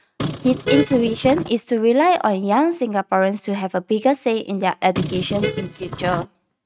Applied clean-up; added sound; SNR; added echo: neural mask model RNNoise.